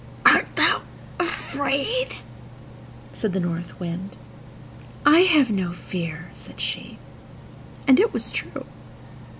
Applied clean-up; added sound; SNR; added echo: none; none; none; none.